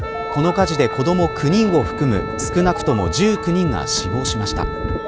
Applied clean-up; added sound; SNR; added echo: none; Wind instrument, woodwind instrument; 9 dB; none.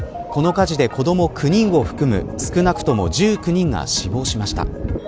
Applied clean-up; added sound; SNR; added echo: none; none; none; none.